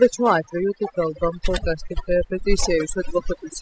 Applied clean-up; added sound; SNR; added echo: classical method spectral subtraction.